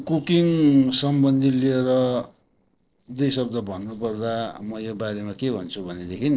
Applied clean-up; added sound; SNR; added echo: neural separator model SepFormer DNS4.